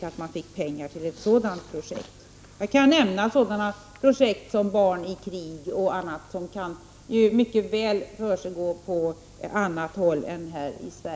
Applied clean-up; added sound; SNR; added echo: none; none; none; none.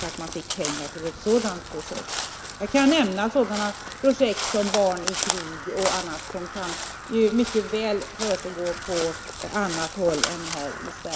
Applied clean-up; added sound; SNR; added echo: none; Crow; 7 dB; none.